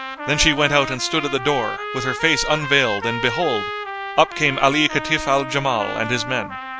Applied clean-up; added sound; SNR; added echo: none; Trumpet; 8 dB; none.